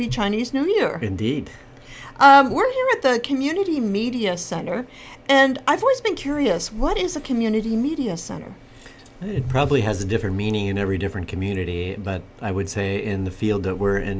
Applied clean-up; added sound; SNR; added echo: none; none; none; none.